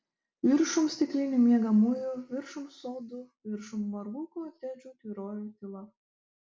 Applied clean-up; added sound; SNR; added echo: none; none; none; none.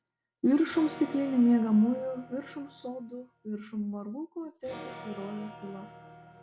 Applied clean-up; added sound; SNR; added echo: none; Electric guitar / Acoustic guitar; 17 dB; none.